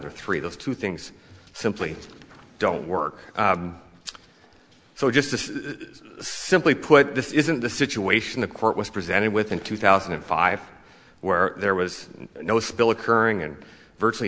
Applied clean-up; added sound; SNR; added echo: none; none; none; none.